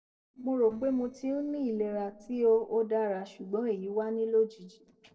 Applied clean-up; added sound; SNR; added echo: neural separator model SepFormer DNS4.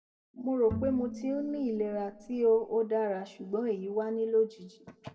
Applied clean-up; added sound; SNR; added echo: none; Bowed string instrument; 10 dB; reverberation time 1.1 s.